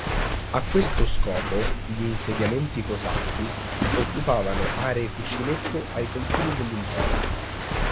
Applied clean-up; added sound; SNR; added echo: none; Walk, footsteps; -3 dB; none.